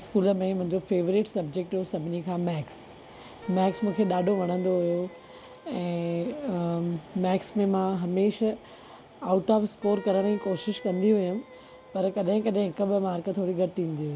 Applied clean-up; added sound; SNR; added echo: none; Wind instrument, woodwind instrument; 20 dB; none.